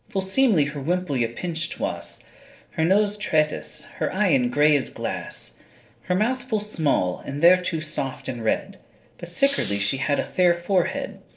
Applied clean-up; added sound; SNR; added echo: neural separator model SepFormer DNS4.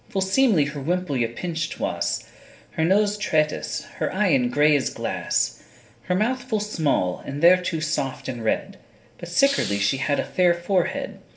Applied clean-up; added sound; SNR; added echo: none; Hiss; 11 dB; reverberation time 0.5 s.